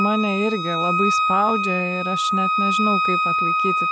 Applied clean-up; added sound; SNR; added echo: none; Wind instrument, woodwind instrument; -3 dB; none.